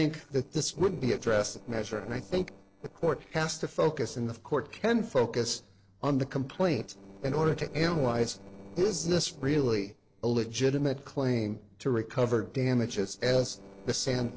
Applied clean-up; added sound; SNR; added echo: neural separator model SepFormer DNS4.